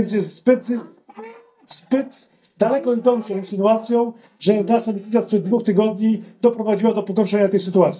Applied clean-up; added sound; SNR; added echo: neural mask model DeepFilterNet 3.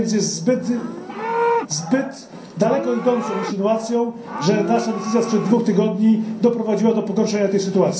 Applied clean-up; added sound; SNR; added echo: none; Livestock, farm animals, working animals; 10 dB; reverberation time 0.6 s.